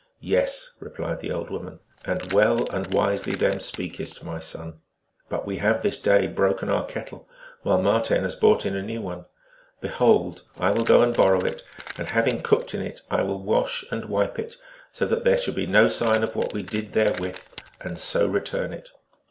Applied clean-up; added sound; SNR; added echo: none; Keys jangling; 19 dB; none.